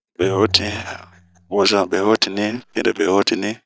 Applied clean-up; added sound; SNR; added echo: neural mask model DeepFilterNet 3.